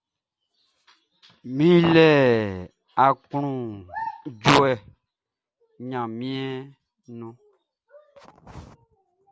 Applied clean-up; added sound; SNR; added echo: none; none; none; none.